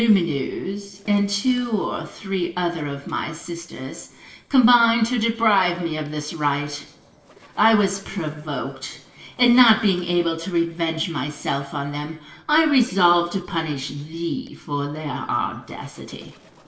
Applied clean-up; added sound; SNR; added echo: neural separator model SepFormer DNS4.